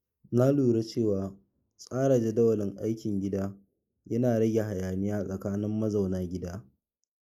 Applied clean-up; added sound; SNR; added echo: neural mask model Resemble Enhance denoiser.